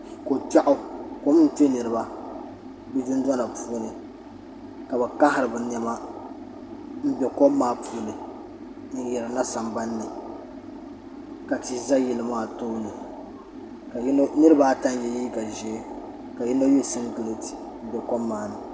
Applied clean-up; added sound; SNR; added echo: none; none; none; none.